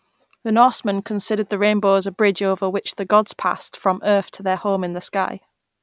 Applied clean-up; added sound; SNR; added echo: none; none; none; none.